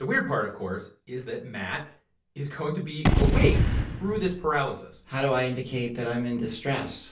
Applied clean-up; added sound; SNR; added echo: none; Gunshot, gunfire / Boom; -3 dB; reverberation time 0.4 s.